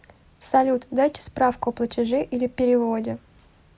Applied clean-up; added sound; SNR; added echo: none; none; none; none.